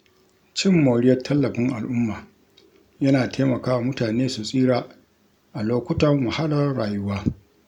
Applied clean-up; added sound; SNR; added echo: none; none; none; none.